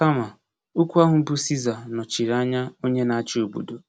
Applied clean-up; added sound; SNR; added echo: none; none; none; none.